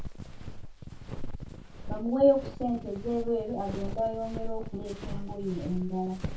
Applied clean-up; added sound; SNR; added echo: none; Walk, footsteps; 6 dB; reverberation time 0.3 s.